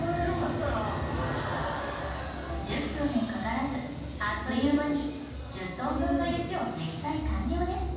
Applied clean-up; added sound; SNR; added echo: none; Bowed string instrument; 20 dB; reverberation time 1.2 s.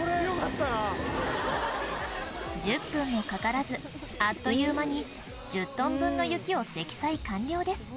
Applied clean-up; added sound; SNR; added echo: none; none; none; none.